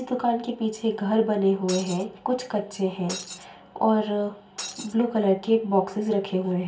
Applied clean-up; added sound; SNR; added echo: none; Shatter; 11 dB; reverberation time 0.2 s.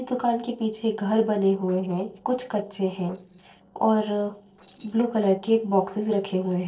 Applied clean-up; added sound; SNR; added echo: neural separator model SepFormer DNS4.